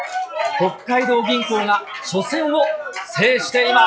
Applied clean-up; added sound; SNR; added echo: classical method log-MMSE.